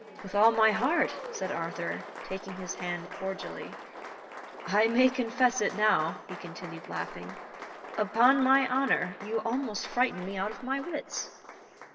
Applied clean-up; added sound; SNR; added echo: none; Applause; 13 dB; reverberation time 2.8 s.